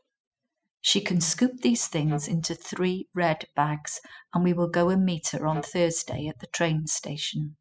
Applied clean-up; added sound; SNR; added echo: classical method spectral subtraction.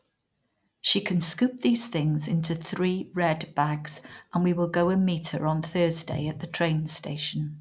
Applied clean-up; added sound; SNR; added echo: none; none; none; none.